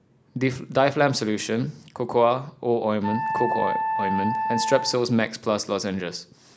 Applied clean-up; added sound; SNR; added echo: none; Wind instrument, woodwind instrument; 4 dB; none.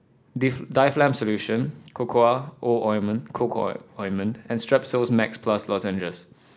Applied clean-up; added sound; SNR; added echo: none; none; none; none.